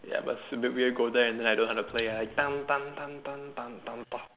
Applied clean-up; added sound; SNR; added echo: none; Raindrop; 16 dB; none.